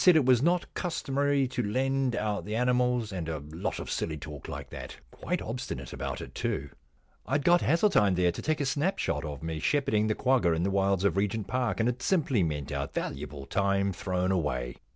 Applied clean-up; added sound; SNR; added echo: none; none; none; none.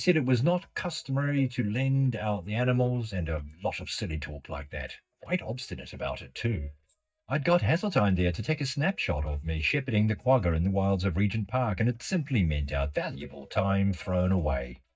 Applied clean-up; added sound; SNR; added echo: neural mask model DeepFilterNet 3.